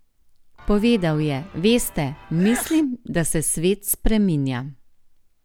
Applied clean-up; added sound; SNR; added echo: none; Sneeze / Church bell; 16 dB; none.